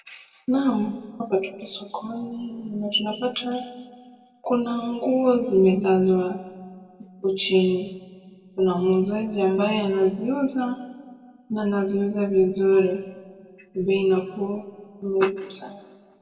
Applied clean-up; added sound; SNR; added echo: none; none; none; reverberation time 1.7 s.